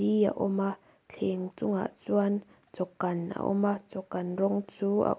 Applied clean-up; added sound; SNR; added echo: none; none; none; none.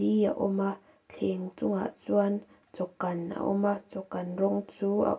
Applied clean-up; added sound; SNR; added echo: none; none; none; reverberation time 0.2 s.